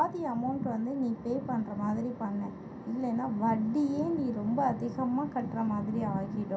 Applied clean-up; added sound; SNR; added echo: none; none; none; reverberation time 0.3 s.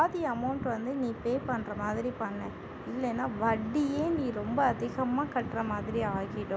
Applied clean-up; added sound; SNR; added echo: none; none; none; none.